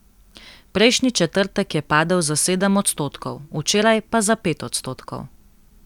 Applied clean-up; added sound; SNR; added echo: none; none; none; none.